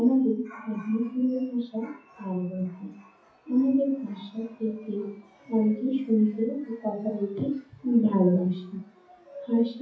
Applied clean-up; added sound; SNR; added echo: classical method WPE with log-MMSE.